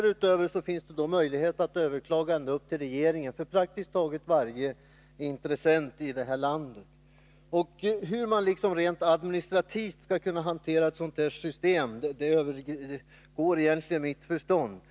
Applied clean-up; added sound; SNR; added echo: none; none; none; none.